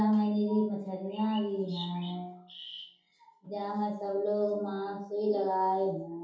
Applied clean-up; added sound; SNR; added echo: none; none; none; reverberation time 0.6 s.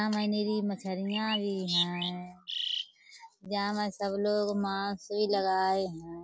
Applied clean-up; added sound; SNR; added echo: none; none; none; none.